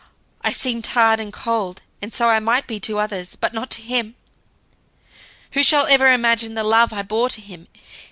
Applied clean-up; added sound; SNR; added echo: none; none; none; none.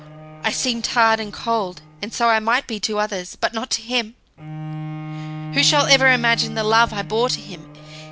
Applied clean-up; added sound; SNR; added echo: none; Bowed string instrument; 13 dB; none.